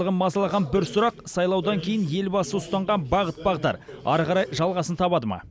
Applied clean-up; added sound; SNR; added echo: none; none; none; none.